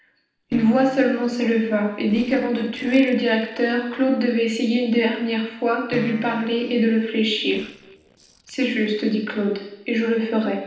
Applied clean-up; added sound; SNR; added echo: neural separator model SepFormer DNS4.